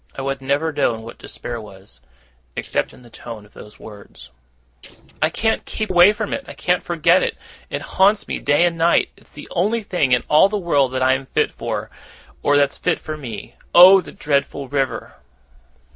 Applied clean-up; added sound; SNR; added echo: neural separator model SepFormer DNS4.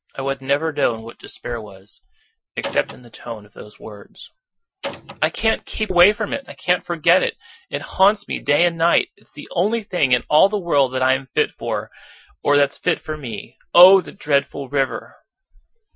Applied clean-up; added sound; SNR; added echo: classical method Wiener filter.